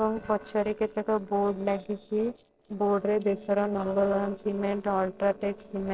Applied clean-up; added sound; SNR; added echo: neural separator model SepFormer DNS4.